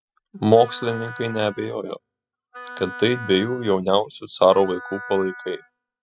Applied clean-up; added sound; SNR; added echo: classical method spectral subtraction.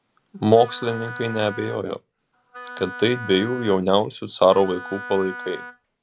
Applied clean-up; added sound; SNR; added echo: none; Wind instrument, woodwind instrument; 15 dB; none.